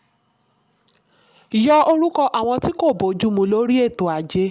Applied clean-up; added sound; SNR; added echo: none; none; none; none.